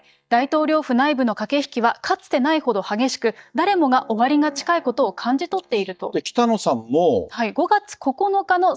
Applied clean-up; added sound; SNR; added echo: neural mask model DeepFilterNet 3.